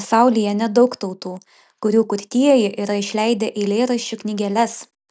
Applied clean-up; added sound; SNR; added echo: none; none; none; none.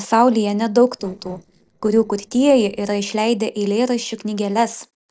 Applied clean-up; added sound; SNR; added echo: neural separator model SepFormer DNS4.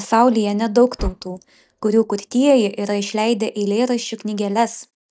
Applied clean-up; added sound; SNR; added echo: neural mask model DeepFilterNet 3.